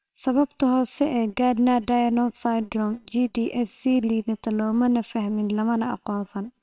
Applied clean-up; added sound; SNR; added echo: neural separator model SepFormer WHAMR!.